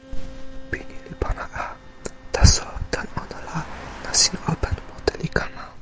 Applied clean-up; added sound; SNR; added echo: none; Engine + Bowed string instrument; 19 dB; none.